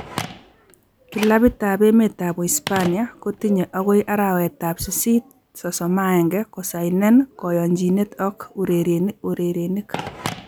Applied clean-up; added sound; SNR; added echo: none; Telephone; 17 dB; none.